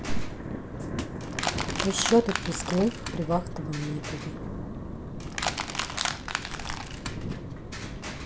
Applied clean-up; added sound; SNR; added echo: none; Thunder + Crushing; 2 dB; none.